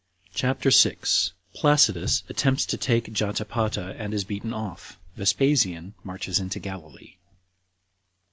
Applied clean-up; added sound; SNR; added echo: none; none; none; none.